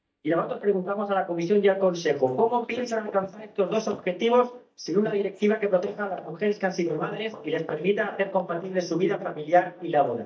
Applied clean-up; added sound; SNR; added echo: neural mask model DeepFilterNet 3.